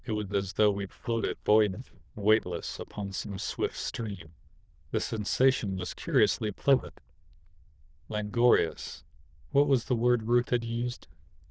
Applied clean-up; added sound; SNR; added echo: neural diffusion model UNIVERSE++.